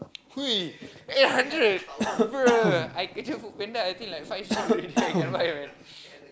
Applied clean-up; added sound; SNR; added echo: none; Cough; 2 dB; none.